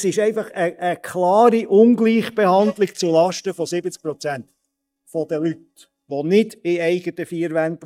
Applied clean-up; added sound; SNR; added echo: neural mask model DeepFilterNet 3.